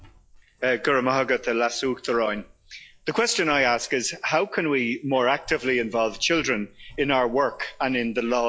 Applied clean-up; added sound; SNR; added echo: classical method log-MMSE.